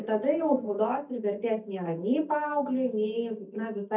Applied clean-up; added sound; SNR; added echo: neural mask model DeepFilterNet 3.